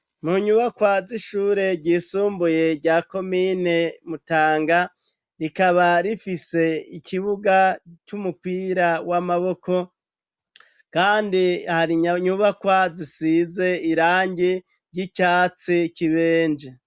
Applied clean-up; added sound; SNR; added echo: none; none; none; none.